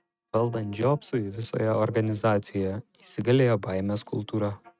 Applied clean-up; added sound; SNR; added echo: neural mask model RNNoise.